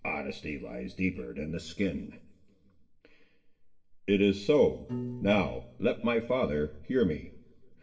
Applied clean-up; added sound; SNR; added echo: neural separator model SepFormer DNS4.